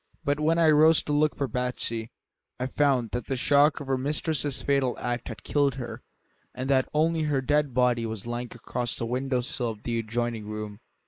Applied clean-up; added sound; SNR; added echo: neural mask model Resemble Enhance denoiser.